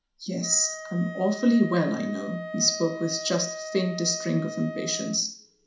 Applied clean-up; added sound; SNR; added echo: none; Wind instrument, woodwind instrument; 11 dB; reverberation time 0.5 s.